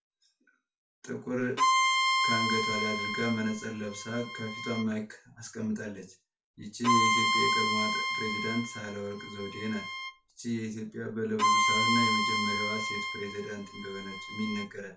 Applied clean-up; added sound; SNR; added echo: none; Bowed string instrument; -5 dB; reverberation time 0.2 s.